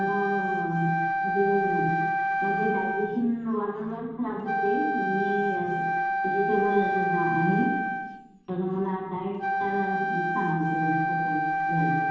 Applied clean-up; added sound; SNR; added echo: none; Wind instrument, woodwind instrument; -1 dB; reverberation time 1.2 s.